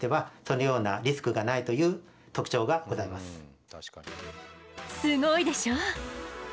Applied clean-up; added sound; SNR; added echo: none; none; none; none.